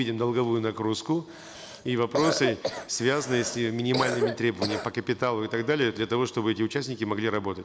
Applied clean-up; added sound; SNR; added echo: none; Cough; 6 dB; none.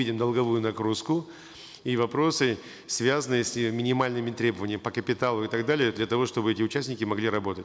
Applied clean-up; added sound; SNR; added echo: none; none; none; none.